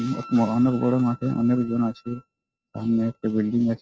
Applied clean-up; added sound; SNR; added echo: neural mask model RNNoise.